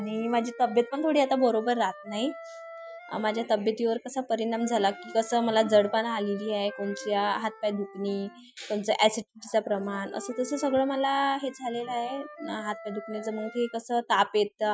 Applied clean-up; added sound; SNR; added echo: classical method Wiener filter.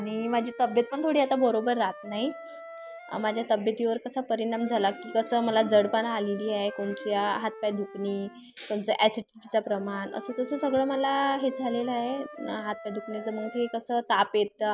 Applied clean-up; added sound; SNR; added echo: none; Wind instrument, woodwind instrument; 16 dB; none.